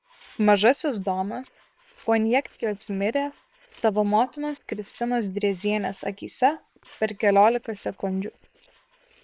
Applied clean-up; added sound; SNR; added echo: neural separator model SepFormer WHAM!.